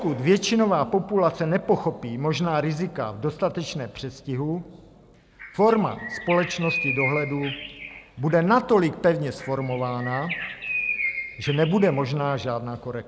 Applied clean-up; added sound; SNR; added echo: none; Bird; 8 dB; none.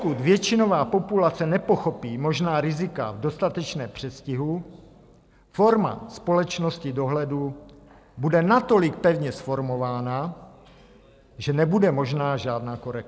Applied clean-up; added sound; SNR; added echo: none; none; none; none.